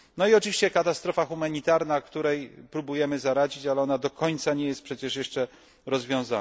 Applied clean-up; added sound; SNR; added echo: none; none; none; none.